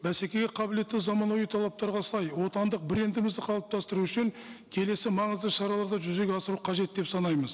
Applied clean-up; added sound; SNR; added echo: none; none; none; none.